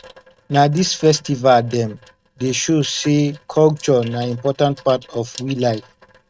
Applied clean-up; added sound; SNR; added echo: neural mask model RNNoise.